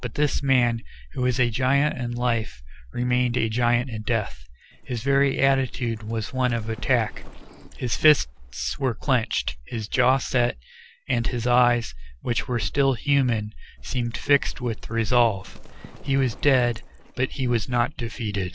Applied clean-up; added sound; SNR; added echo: none; Livestock, farm animals, working animals; 17 dB; none.